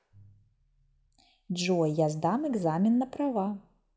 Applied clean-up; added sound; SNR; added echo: none; none; none; none.